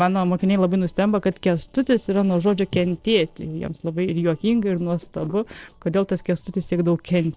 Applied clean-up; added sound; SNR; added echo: neural separator model SepFormer DNS4.